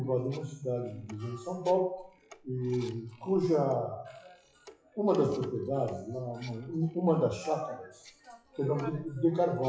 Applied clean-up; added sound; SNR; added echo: classical method WPE with log-MMSE.